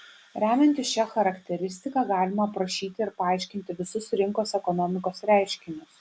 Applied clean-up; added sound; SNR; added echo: none; none; none; none.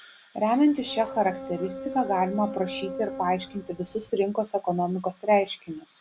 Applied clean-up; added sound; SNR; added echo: none; Boat, Water vehicle; 11 dB; none.